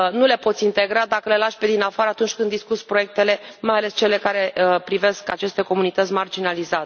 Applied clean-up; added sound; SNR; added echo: none; none; none; none.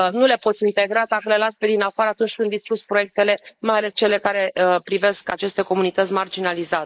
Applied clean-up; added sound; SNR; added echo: neural mask model Resemble Enhance denoiser.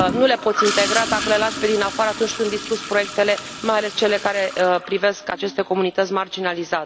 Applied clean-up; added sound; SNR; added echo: none; Toilet flush / Gurgling; 8 dB; none.